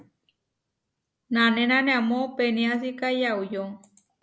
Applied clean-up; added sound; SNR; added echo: none; none; none; none.